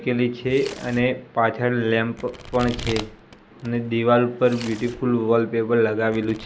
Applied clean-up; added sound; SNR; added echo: none; Domestic sounds, home sounds; 18 dB; none.